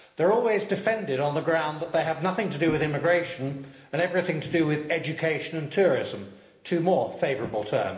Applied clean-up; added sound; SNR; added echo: none; none; none; reverberation time 1.1 s.